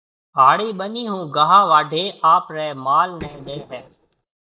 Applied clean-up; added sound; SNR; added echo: neural mask model DeepFilterNet 3.